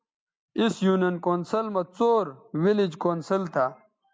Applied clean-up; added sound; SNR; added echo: none; none; none; none.